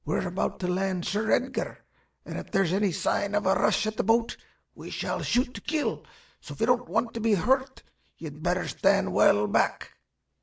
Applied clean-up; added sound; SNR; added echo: none; none; none; none.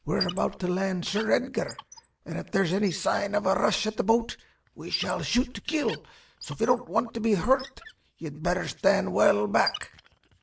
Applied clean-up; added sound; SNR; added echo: none; Squeak; 16 dB; none.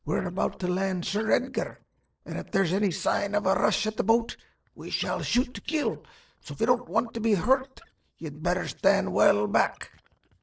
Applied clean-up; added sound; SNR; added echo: neural separator model SepFormer DNS4.